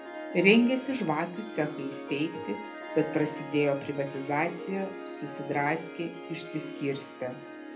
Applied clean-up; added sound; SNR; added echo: none; Harp; 10 dB; reverberation time 0.3 s.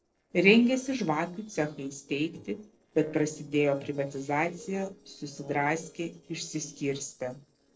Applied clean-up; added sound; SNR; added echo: neural separator model SepFormer DNS4.